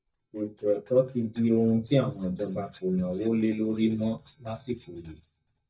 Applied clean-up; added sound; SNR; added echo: neural mask model DeepFilterNet 3.